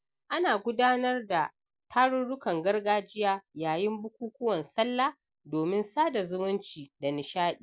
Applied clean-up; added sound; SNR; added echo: none; none; none; none.